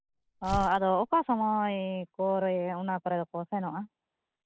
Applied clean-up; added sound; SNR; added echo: none; Tearing; 12 dB; none.